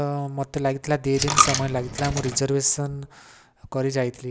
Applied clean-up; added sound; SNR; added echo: none; Coin (dropping); 3 dB; none.